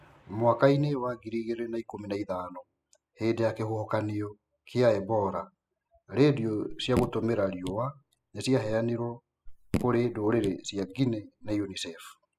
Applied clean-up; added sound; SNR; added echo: classical method spectral subtraction.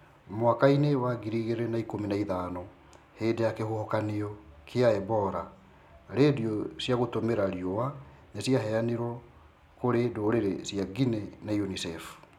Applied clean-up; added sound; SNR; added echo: none; none; none; none.